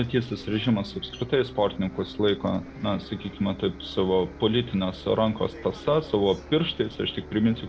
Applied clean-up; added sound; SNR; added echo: none; Bus; 16 dB; none.